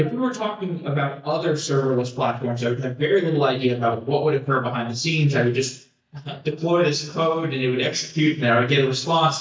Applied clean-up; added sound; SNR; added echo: neural mask model DeepFilterNet 3.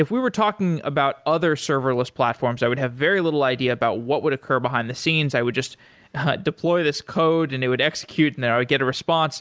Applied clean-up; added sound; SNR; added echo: none; none; none; none.